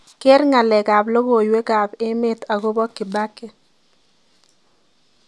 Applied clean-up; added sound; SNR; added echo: none; none; none; none.